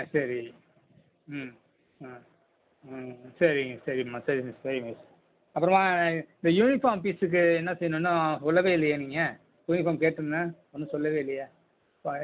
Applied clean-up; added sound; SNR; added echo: none; none; none; none.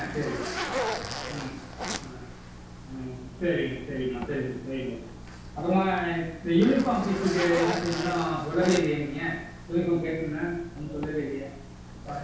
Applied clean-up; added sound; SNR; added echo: none; Zipper (clothing); 8 dB; reverberation time 0.6 s.